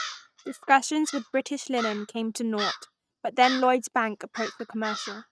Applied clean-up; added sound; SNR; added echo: neural mask model RNNoise.